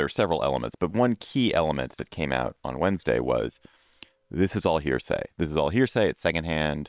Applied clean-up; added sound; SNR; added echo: neural separator model SepFormer WHAM!.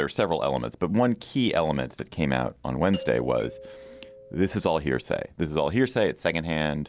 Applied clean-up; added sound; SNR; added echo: none; Doorbell; 16 dB; none.